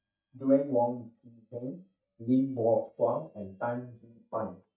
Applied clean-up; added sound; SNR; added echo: neural mask model DeepFilterNet 3.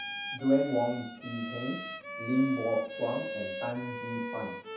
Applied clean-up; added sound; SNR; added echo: none; Bowed string instrument; 8 dB; reverberation time 0.7 s.